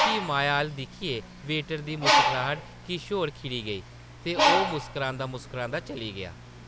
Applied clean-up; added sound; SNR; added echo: none; Bird; -2 dB; none.